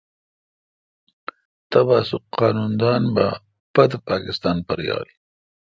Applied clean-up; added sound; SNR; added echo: none; none; none; none.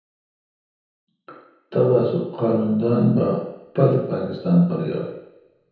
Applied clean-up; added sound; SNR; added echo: none; none; none; reverberation time 0.9 s.